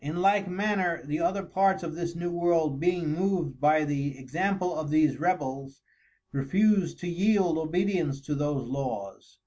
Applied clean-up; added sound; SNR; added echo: none; none; none; none.